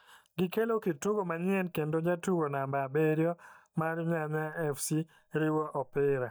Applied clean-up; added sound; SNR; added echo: neural mask model DeepFilterNet 3.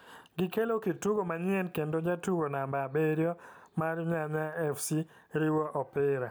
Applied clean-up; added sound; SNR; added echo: none; none; none; none.